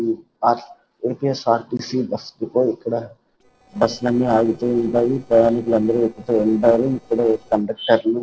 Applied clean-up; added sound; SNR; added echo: neural separator model SepFormer DNS4.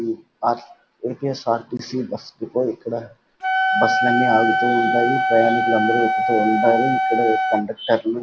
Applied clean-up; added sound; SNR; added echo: none; Wind instrument, woodwind instrument; 0 dB; none.